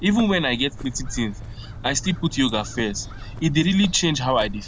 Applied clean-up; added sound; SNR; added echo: none; Bird; 12 dB; none.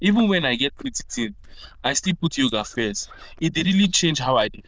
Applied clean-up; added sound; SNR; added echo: neural diffusion model UNIVERSE++.